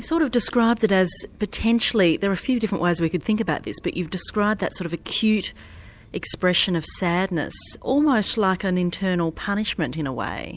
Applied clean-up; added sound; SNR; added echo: none; none; none; none.